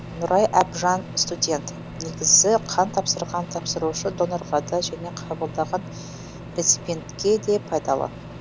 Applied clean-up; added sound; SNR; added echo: none; Microwave oven; 12 dB; none.